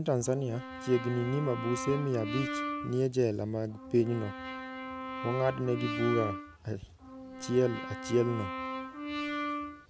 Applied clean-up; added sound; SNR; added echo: none; Brass instrument; 6 dB; none.